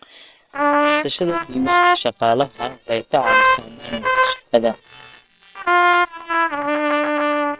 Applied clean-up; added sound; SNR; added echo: neural separator model SepFormer WHAM!.